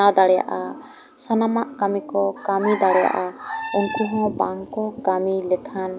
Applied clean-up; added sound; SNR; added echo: none; none; none; none.